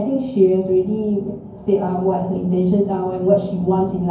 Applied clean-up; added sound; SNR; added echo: none; none; none; reverberation time 0.9 s.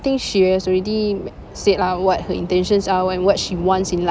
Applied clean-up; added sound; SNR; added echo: none; none; none; none.